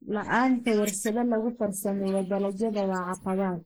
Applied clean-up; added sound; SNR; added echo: neural mask model Resemble Enhance denoiser.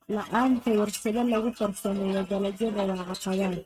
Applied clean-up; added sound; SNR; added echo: neural mask model RNNoise.